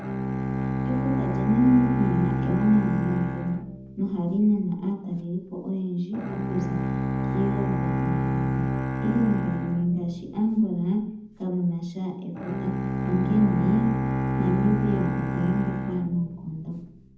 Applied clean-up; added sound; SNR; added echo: none; Bowed string instrument; 2 dB; reverberation time 0.8 s.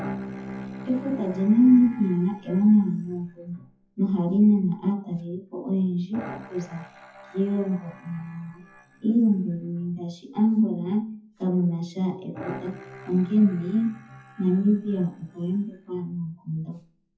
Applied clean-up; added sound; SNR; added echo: classical method WPE with log-MMSE.